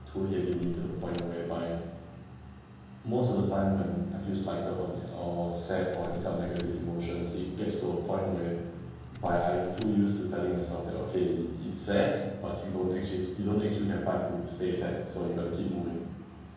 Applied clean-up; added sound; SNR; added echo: none; Door; 14 dB; reverberation time 1.3 s.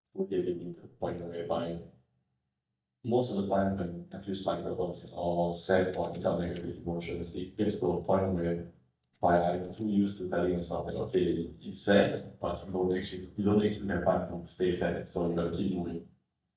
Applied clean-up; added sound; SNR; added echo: neural mask model DeepFilterNet 3.